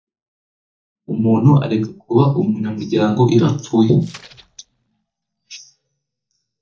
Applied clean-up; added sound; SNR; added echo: neural mask model DeepFilterNet 3.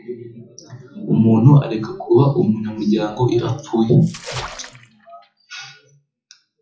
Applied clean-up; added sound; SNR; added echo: classical method WPE with log-MMSE.